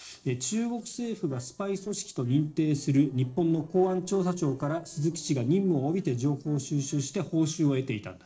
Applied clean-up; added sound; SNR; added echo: neural separator model SepFormer DNS4.